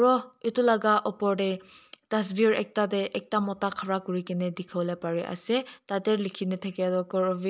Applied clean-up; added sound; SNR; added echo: none; none; none; none.